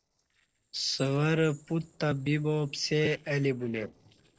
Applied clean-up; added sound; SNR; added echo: neural separator model SepFormer DNS4.